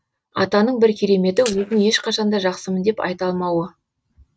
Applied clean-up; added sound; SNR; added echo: neural mask model RNNoise.